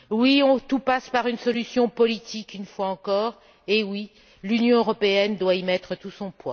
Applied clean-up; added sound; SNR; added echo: none; none; none; none.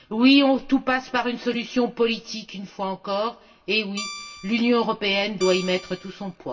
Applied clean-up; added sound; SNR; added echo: none; Guitar; 14 dB; reverberation time 0.2 s.